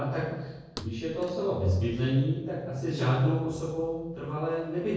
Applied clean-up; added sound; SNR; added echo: none; Thump, thud; 19 dB; reverberation time 1.3 s.